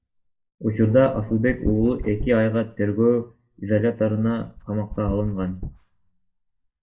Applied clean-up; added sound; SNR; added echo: neural mask model DeepFilterNet 3.